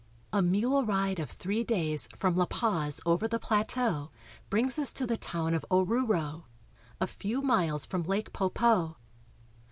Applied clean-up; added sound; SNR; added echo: none; none; none; none.